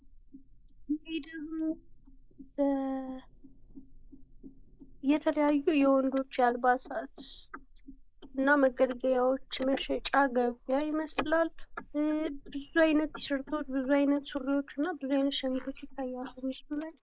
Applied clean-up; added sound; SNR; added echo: neural mask model Resemble Enhance denoiser.